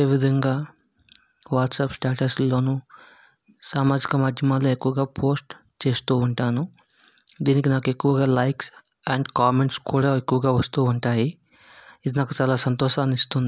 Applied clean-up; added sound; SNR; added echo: none; none; none; none.